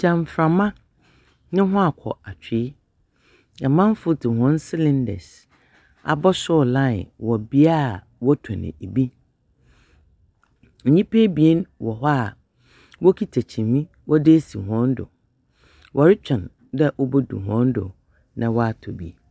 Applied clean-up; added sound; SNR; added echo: none; none; none; none.